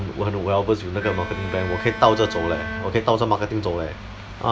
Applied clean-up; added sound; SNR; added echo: none; Bowed string instrument; 11 dB; none.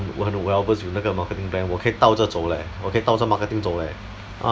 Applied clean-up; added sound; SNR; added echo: none; none; none; none.